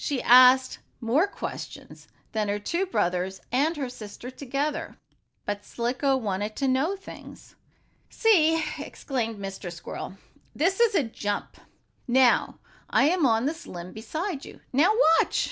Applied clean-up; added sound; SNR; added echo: none; none; none; none.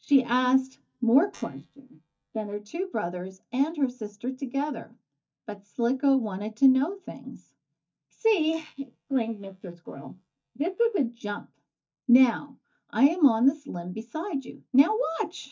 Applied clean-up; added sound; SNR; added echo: neural mask model DeepFilterNet 3.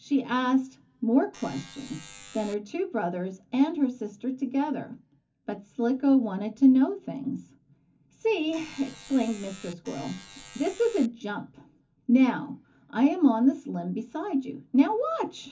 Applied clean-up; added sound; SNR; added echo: none; Alarm; 19 dB; reverberation time 0.3 s.